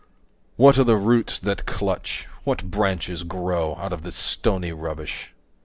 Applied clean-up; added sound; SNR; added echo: none; none; none; none.